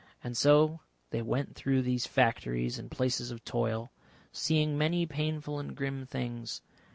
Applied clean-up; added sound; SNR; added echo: none; none; none; none.